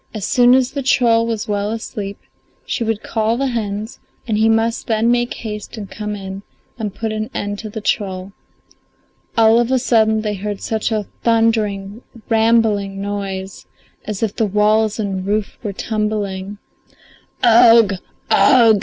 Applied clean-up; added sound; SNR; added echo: none; none; none; none.